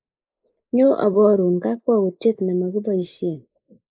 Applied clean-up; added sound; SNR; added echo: neural mask model Resemble Enhance denoiser.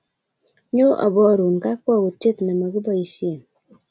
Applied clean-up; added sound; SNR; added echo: none; none; none; none.